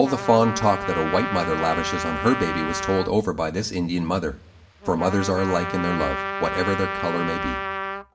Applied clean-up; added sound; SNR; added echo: none; Trumpet; 6 dB; reverberation time 0.5 s.